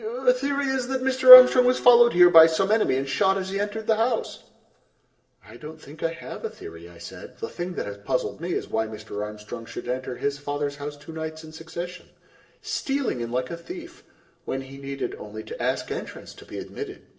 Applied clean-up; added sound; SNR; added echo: neural separator model SepFormer DNS4.